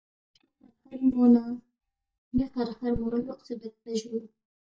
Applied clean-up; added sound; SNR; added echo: neural mask model DeepFilterNet 3.